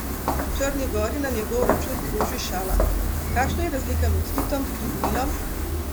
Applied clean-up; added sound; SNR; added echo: none; Walk, footsteps; -5 dB; none.